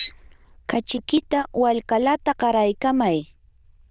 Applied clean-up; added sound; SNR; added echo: neural diffusion model UNIVERSE++.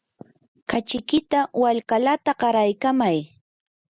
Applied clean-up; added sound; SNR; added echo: none; none; none; none.